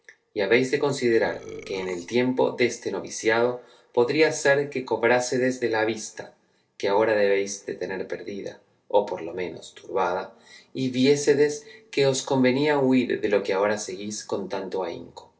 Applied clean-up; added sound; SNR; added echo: neural separator model SepFormer DNS4.